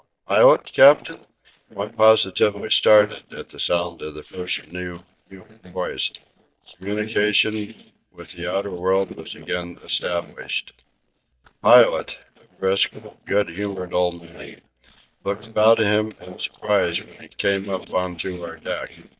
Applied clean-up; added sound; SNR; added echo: neural mask model DeepFilterNet 3.